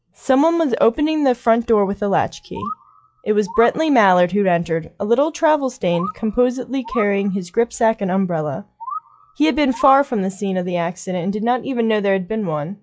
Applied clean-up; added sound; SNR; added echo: classical method log-MMSE.